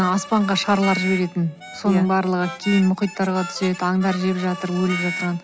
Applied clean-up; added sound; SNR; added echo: none; Harmonica; 12 dB; none.